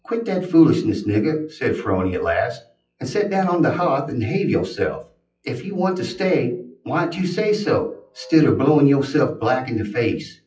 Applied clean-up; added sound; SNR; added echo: classical method WPE with log-MMSE.